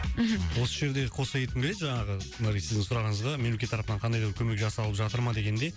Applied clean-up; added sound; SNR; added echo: none; none; none; none.